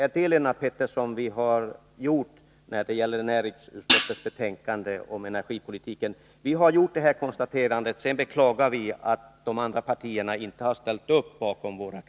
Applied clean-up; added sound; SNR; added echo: none; Hi-hat; -5 dB; none.